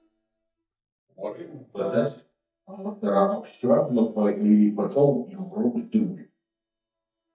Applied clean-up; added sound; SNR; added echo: neural mask model DeepFilterNet 3.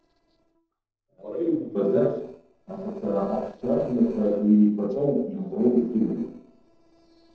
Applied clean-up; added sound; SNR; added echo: neural separator model SepFormer DNS4.